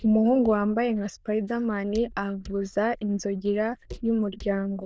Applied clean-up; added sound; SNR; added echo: neural diffusion model UNIVERSE++.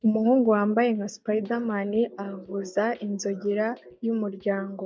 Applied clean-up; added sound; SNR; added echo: neural mask model DeepFilterNet 3.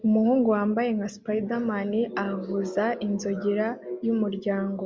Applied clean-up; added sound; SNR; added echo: none; none; none; none.